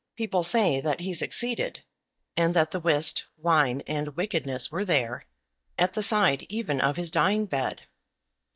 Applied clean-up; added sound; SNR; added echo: neural mask model DeepFilterNet 3.